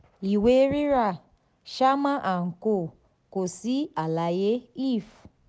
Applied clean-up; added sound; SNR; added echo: none; none; none; none.